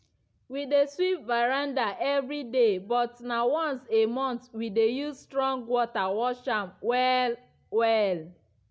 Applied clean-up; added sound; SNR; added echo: none; none; none; none.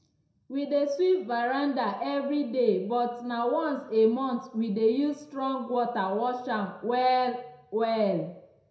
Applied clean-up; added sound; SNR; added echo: none; none; none; reverberation time 0.5 s.